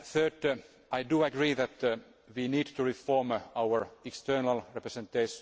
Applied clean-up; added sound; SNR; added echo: none; none; none; none.